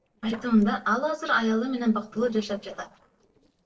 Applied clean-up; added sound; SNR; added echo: neural separator model SepFormer DNS4.